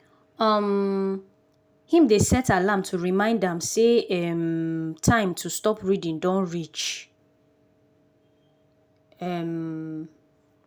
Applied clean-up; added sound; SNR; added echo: none; none; none; none.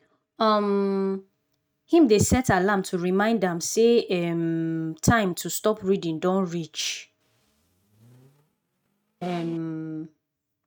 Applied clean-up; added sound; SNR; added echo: neural mask model RNNoise.